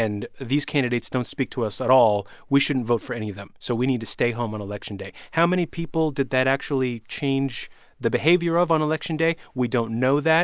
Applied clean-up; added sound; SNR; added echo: none; none; none; none.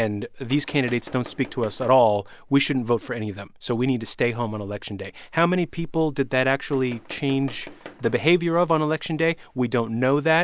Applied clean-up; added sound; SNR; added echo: none; Tools; 19 dB; none.